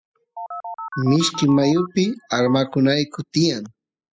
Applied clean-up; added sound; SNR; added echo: classical method spectral subtraction.